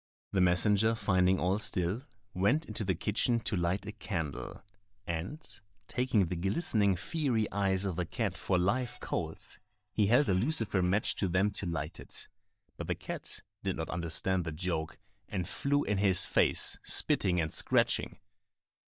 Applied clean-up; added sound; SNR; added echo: neural mask model DeepFilterNet 3.